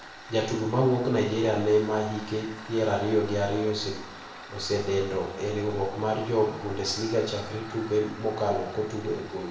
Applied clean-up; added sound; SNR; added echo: none; Tools; 15 dB; reverberation time 0.7 s.